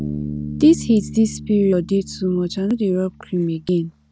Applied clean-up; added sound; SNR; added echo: none; Bass guitar; 12 dB; none.